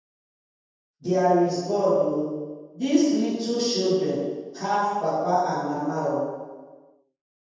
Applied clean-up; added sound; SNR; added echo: none; none; none; reverberation time 1.2 s.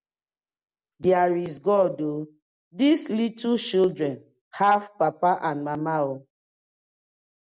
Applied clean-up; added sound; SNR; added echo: none; none; none; none.